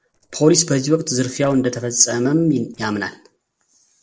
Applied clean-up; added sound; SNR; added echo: neural separator model SepFormer DNS4.